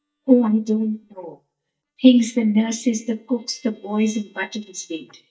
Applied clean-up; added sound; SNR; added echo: neural mask model DeepFilterNet 3.